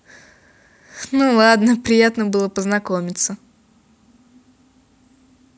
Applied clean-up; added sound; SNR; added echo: none; none; none; none.